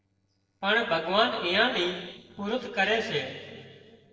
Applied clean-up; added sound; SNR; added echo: neural separator model SepFormer DNS4.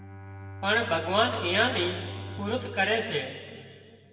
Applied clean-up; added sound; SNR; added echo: none; Bowed string instrument; 11 dB; reverberation time 2.2 s.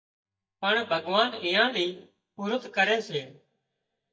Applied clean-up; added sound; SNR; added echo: neural mask model DeepFilterNet 3.